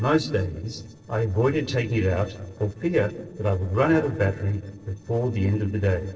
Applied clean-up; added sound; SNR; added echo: neural separator model SepFormer DNS4.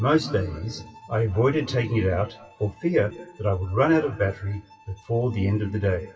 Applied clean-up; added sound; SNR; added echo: classical method WPE with log-MMSE.